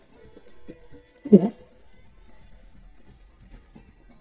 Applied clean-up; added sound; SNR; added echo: neural mask model DeepFilterNet 3.